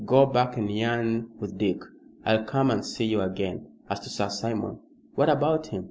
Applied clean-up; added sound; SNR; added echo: none; none; none; none.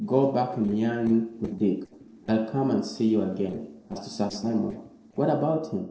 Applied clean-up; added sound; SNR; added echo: neural separator model SepFormer DNS4.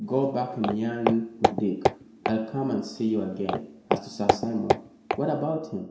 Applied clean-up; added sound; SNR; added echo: none; Walk, footsteps; 1 dB; reverberation time 0.7 s.